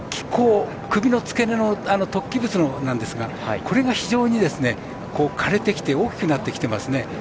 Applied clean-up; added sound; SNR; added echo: none; none; none; none.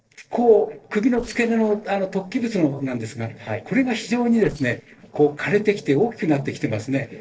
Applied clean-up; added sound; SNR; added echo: neural separator model SepFormer DNS4.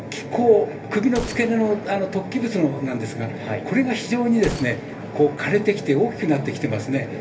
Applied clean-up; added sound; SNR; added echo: none; Gunshot, gunfire; 18 dB; reverberation time 0.3 s.